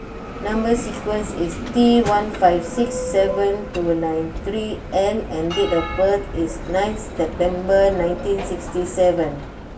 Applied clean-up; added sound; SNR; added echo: none; Bell; 9 dB; reverberation time 0.2 s.